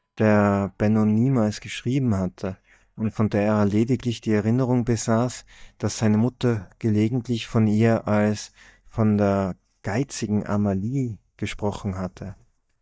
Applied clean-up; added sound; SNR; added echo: neural mask model DeepFilterNet 3.